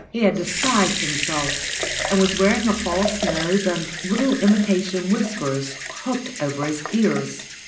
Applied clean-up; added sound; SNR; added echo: none; Sink (filling or washing) / Water tap, faucet / Liquid; 6 dB; reverberation time 0.5 s.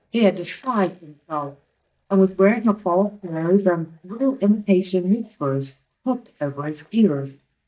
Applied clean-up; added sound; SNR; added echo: neural mask model DeepFilterNet 3.